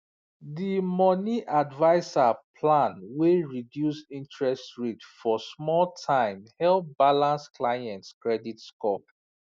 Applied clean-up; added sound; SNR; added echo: none; none; none; none.